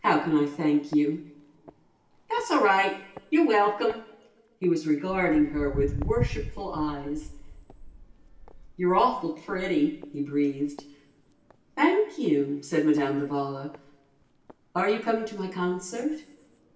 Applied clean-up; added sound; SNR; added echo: none; Walk, footsteps; 14 dB; reverberation time 0.8 s.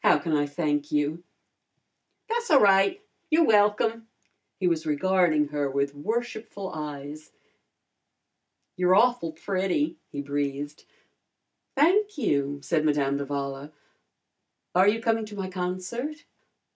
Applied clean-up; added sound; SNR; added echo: none; none; none; none.